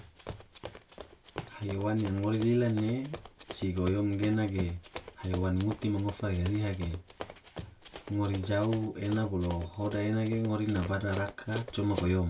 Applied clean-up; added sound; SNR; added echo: none; Run; 13 dB; reverberation time 0.2 s.